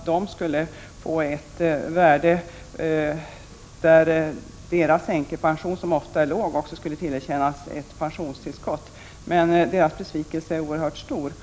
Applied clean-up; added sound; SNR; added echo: none; none; none; none.